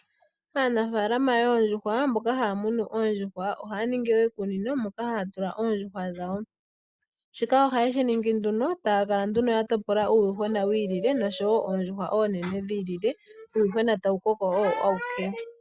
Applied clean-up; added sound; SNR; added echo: none; none; none; none.